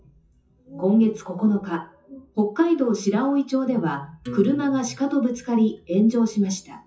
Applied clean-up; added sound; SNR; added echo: classical method WPE with log-MMSE.